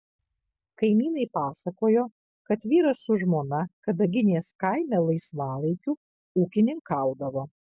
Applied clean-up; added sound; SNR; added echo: none; none; none; none.